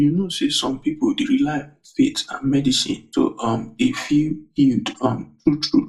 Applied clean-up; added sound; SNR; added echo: none; none; none; reverberation time 0.2 s.